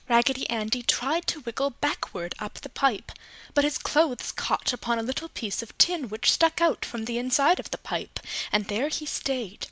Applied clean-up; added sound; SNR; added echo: none; none; none; none.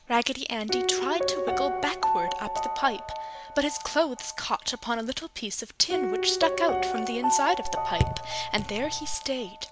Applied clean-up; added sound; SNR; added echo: none; Piano + Raindrop / Drip; 1 dB; none.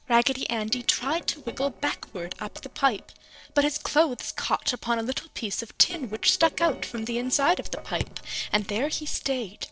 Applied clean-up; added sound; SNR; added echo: neural separator model SepFormer DNS4.